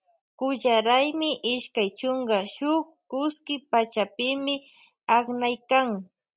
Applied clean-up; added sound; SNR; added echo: none; none; none; none.